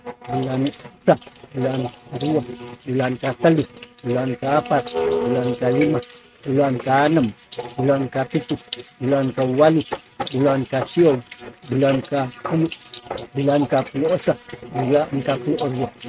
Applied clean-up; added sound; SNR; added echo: neural mask model RNNoise.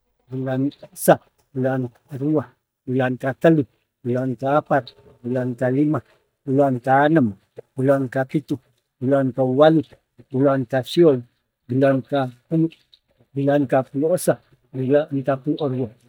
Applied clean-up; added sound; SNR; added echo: neural mask model DeepFilterNet 3.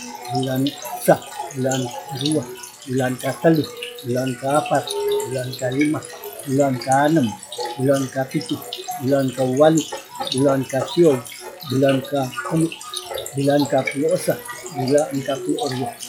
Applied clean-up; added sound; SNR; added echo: classical method log-MMSE.